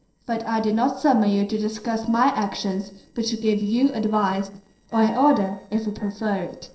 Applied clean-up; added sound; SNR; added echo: neural separator model SepFormer DNS4.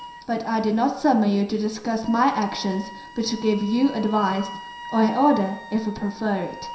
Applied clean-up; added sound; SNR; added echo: none; Wind instrument, woodwind instrument; 16 dB; reverberation time 0.7 s.